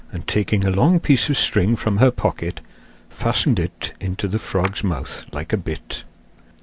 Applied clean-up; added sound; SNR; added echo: none; Clapping; 15 dB; none.